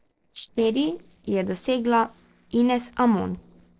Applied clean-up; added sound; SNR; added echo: neural separator model SepFormer DNS4.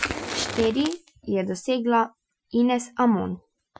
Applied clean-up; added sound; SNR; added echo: classical method Wiener filter.